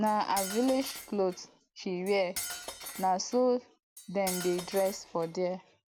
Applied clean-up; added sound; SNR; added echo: none; Cutlery, silverware; 12 dB; none.